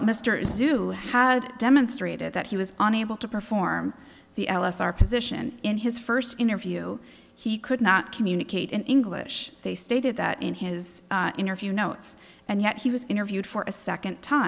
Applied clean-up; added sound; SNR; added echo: none; none; none; none.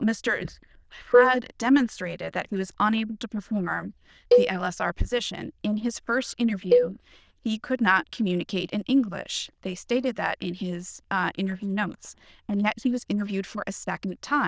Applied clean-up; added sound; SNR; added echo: neural diffusion model UNIVERSE++.